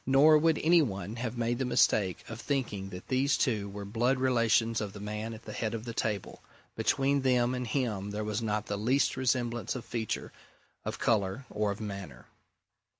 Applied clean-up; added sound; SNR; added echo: none; none; none; none.